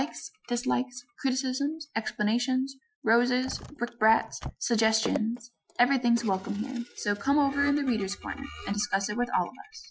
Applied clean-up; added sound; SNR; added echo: classical method Wiener filter.